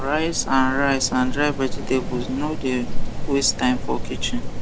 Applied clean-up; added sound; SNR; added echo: none; Rain; 0 dB; none.